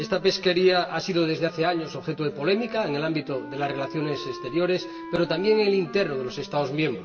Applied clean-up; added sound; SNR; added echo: none; Wind instrument, woodwind instrument; 15 dB; reverberation time 2.0 s.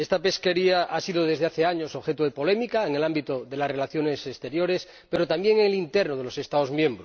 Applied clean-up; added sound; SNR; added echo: none; none; none; none.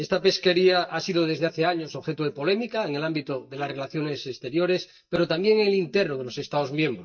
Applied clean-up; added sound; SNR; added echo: neural mask model DeepFilterNet 3.